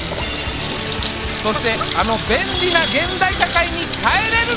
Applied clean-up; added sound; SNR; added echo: none; Sink (filling or washing) / Water tap, faucet; 7 dB; none.